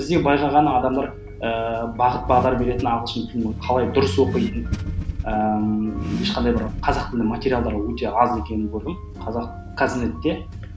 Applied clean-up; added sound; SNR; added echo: none; Accelerating, revving, vroom / Car; 9 dB; reverberation time 0.3 s.